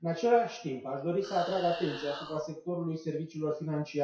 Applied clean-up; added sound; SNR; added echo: classical method WPE with log-MMSE.